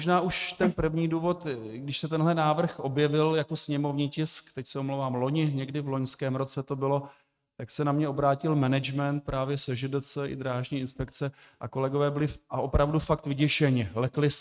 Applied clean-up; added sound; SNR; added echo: neural mask model RNNoise.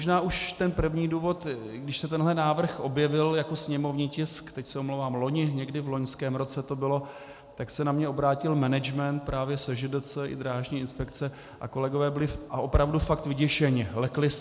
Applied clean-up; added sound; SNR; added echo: none; none; none; none.